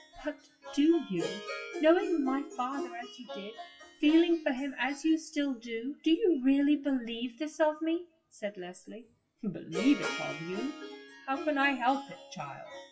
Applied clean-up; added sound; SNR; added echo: classical method WPE with log-MMSE.